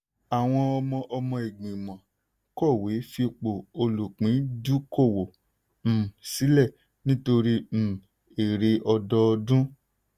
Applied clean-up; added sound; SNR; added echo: none; none; none; none.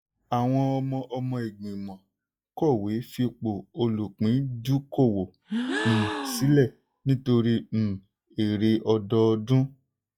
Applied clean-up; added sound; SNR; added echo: classical method log-MMSE.